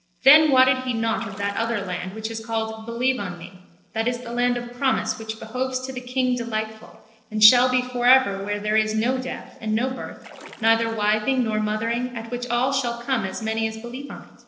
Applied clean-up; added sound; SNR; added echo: neural separator model SepFormer DNS4.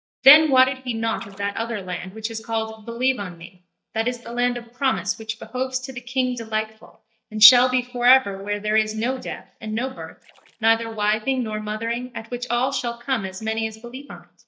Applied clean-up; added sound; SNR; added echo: neural mask model DeepFilterNet 3.